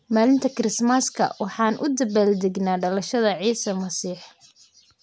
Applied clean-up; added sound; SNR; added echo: none; none; none; none.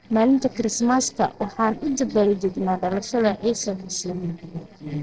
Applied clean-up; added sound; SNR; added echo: neural separator model SepFormer DNS4.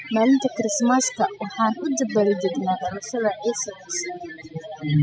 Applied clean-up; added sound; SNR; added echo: classical method spectral subtraction.